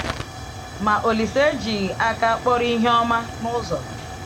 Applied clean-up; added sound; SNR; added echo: none; Tick / Hiss / Explosion / Fire; 10 dB; none.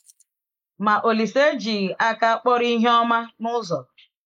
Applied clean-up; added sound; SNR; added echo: neural mask model Resemble Enhance denoiser.